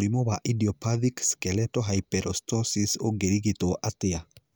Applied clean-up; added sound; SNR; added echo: none; none; none; none.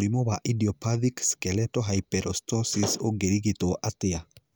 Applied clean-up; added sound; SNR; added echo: none; Slam / Wood; 9 dB; none.